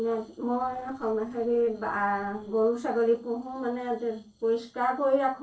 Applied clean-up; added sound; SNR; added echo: neural separator model SepFormer DNS4.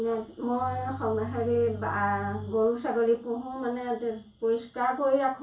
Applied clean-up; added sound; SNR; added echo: none; Bowed string instrument; 11 dB; reverberation time 0.3 s.